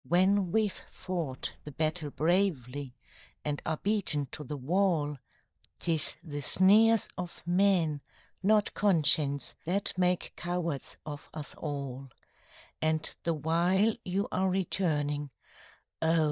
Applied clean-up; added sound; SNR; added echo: neural mask model DeepFilterNet 3.